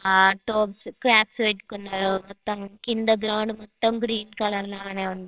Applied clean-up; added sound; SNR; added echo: neural separator model SepFormer WHAMR!.